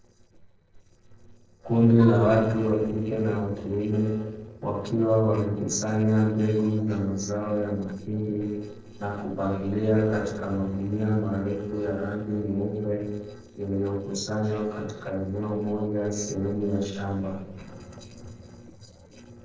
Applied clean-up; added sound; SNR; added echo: neural separator model SepFormer DNS4.